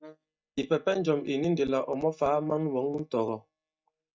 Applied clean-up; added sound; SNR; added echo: neural mask model DeepFilterNet 3.